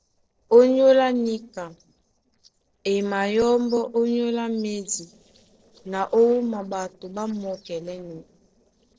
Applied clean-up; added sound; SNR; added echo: neural separator model SepFormer DNS4.